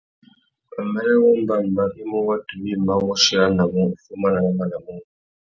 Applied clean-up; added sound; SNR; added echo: none; none; none; none.